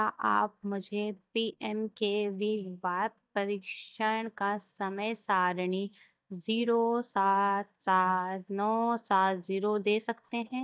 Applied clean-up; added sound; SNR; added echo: neural mask model DeepFilterNet 3.